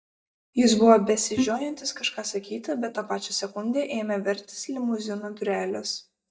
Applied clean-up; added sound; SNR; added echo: neural mask model DeepFilterNet 3.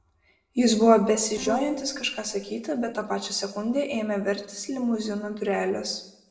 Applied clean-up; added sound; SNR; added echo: neural separator model SepFormer DNS4.